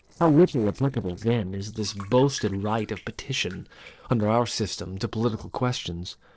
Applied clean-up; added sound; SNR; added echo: neural separator model SepFormer DNS4.